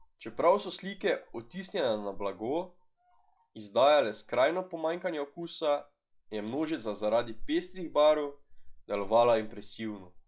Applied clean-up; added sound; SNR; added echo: classical method log-MMSE.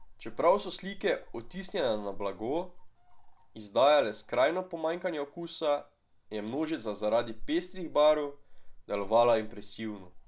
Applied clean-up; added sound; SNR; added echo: none; Cricket / Frog; 14 dB; none.